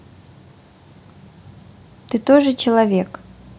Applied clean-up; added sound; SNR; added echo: none; none; none; none.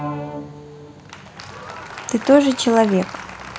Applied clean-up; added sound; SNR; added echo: none; Applause; 12 dB; none.